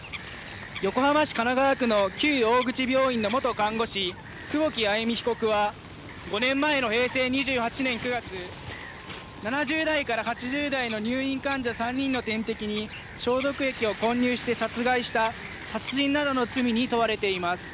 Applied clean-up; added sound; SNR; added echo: none; Bird vocalization, bird call, bird song; 14 dB; none.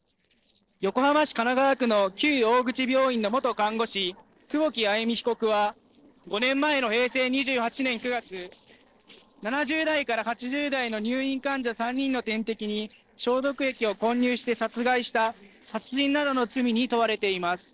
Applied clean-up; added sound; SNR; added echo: neural separator model SepFormer DNS4.